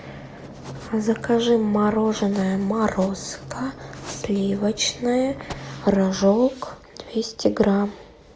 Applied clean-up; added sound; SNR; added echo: none; none; none; none.